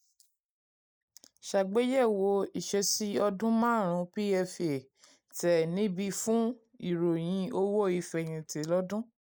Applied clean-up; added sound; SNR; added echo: neural mask model Resemble Enhance denoiser.